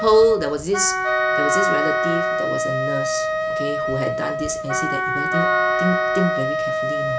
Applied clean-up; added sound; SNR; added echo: none; Wind instrument, woodwind instrument + Wind instrument, woodwind instrument; -2 dB; none.